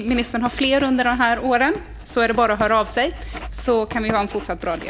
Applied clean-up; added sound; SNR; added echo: none; Writing; 14 dB; none.